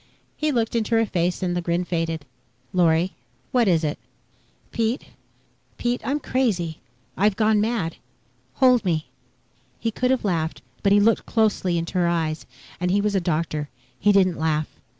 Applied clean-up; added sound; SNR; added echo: none; none; none; none.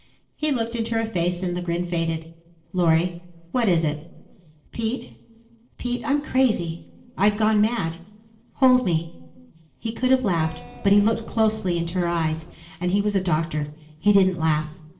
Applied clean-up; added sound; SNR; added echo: neural separator model SepFormer DNS4.